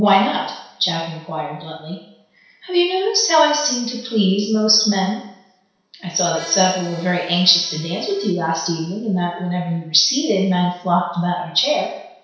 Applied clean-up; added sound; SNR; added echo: none; Accordion; 19 dB; reverberation time 0.7 s.